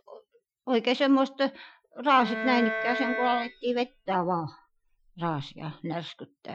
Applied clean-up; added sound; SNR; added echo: classical method Wiener filter.